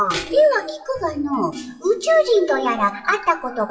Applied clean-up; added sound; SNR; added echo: classical method WPE with log-MMSE.